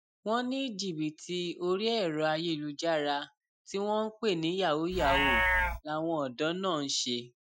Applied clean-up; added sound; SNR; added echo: classical method Wiener filter.